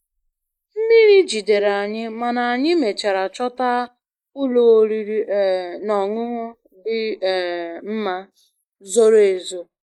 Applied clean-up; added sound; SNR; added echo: neural mask model Resemble Enhance denoiser.